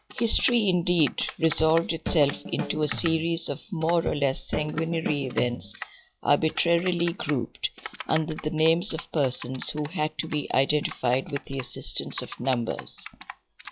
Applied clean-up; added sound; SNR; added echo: classical method log-MMSE.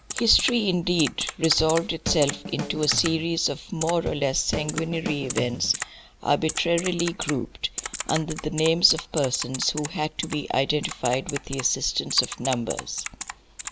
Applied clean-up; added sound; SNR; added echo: none; Drum kit + Typing; 9 dB; none.